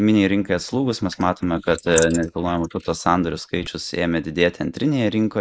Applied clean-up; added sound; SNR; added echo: neural mask model Resemble Enhance denoiser.